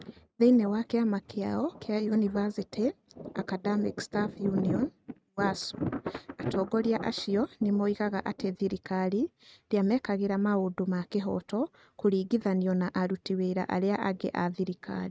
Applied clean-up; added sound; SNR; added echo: neural mask model RNNoise.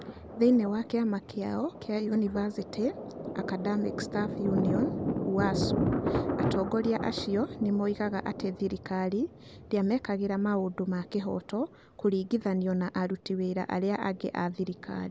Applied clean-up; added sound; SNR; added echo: none; Thunder; 6 dB; none.